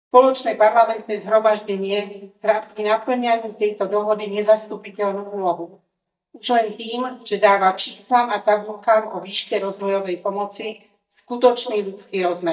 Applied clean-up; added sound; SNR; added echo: neural mask model DeepFilterNet 3.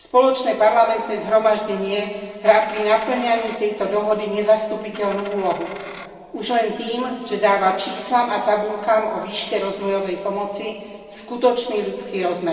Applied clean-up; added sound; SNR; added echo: none; Coin (dropping); 17 dB; reverberation time 2.4 s.